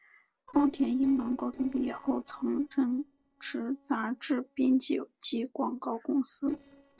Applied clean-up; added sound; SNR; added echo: neural separator model SepFormer DNS4.